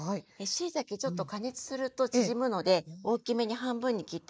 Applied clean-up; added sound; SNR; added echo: neural mask model Resemble Enhance denoiser.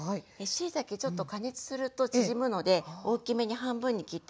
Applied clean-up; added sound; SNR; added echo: none; none; none; none.